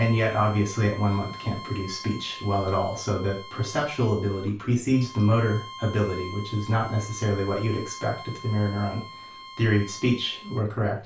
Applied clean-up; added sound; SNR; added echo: none; Bowed string instrument; 16 dB; reverberation time 0.3 s.